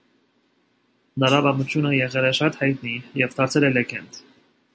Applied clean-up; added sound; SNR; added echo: none; none; none; none.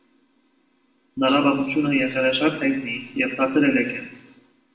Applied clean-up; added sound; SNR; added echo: none; none; none; reverberation time 0.8 s.